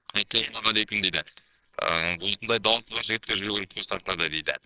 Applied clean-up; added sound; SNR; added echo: neural separator model SepFormer WHAMR!.